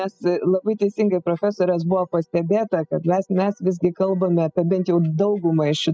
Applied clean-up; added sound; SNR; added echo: classical method spectral subtraction.